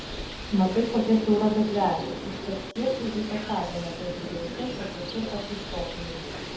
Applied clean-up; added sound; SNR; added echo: none; Bird; 8 dB; reverberation time 0.6 s.